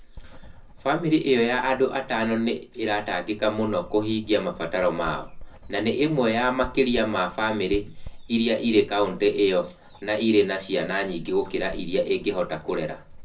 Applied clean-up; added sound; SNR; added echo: none; Writing; 16 dB; reverberation time 0.4 s.